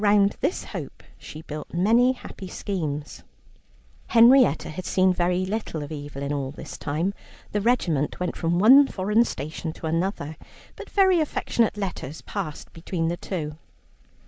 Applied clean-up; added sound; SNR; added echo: neural mask model Resemble Enhance denoiser.